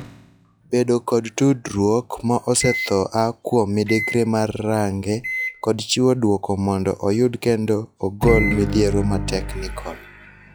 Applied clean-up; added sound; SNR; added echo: classical method log-MMSE.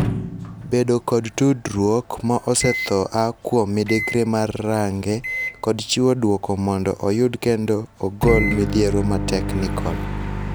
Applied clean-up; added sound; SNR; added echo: none; Microwave oven; 7 dB; none.